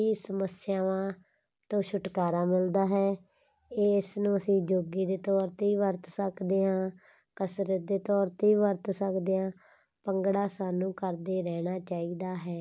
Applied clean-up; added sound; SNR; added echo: none; none; none; none.